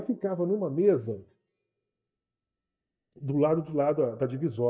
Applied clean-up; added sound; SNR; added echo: neural mask model DeepFilterNet 3.